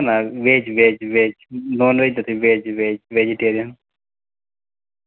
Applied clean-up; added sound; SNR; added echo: none; none; none; none.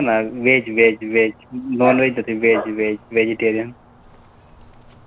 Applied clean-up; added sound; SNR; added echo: none; Dog; 14 dB; none.